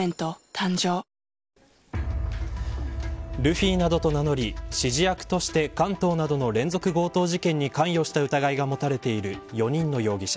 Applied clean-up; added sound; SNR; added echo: none; none; none; none.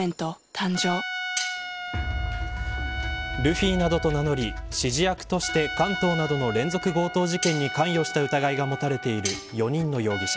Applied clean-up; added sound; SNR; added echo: none; Trumpet + Cutlery, silverware; 8 dB; none.